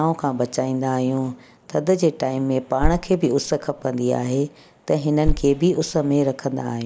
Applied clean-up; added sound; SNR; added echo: neural mask model Resemble Enhance denoiser.